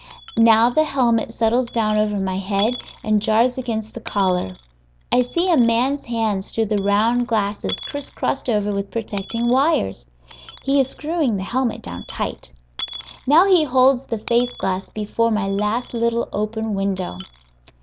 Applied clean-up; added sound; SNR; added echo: none; Coin (dropping) / Dishes, pots, and pans; 7 dB; none.